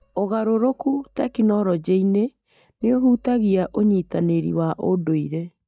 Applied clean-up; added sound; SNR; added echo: neural mask model DeepFilterNet 3.